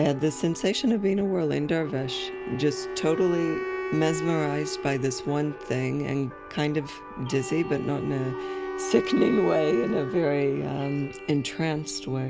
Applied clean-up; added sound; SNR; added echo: none; Wind instrument, woodwind instrument; 9 dB; none.